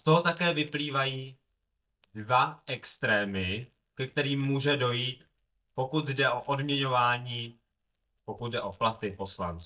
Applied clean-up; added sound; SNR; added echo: neural mask model DeepFilterNet 3.